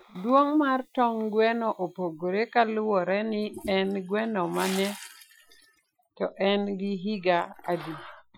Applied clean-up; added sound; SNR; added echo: classical method Wiener filter.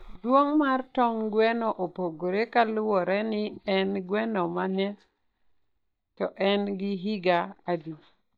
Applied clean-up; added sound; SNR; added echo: neural mask model DeepFilterNet 3.